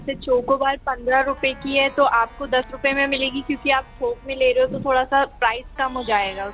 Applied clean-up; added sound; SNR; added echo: none; Keyboard (musical); 20 dB; none.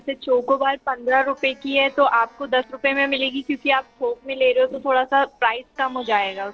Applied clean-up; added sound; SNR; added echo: neural separator model SepFormer DNS4.